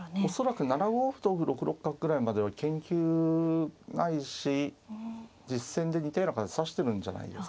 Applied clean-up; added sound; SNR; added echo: none; none; none; none.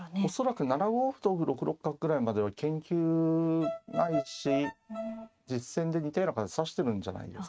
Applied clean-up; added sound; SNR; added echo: neural mask model RNNoise.